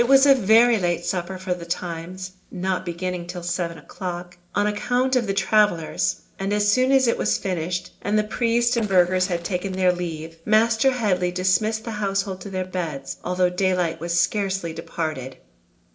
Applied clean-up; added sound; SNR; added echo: neural separator model SepFormer DNS4.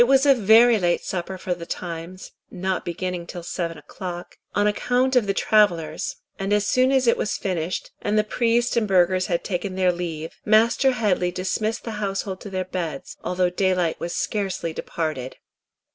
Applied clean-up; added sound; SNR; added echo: none; none; none; none.